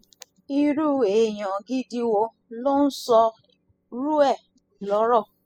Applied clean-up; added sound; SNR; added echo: classical method spectral subtraction.